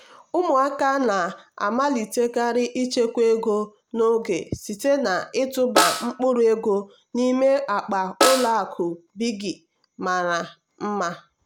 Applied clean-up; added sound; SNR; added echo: none; Snare drum; 4 dB; none.